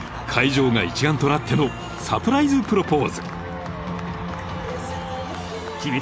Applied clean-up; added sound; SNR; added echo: none; none; none; none.